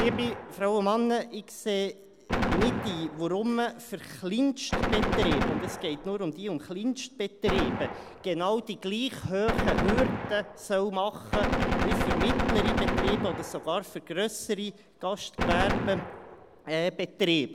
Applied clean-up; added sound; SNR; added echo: none; Gunshot, gunfire; 1 dB; none.